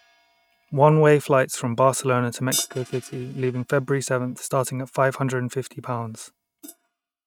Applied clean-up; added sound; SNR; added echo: neural mask model RNNoise.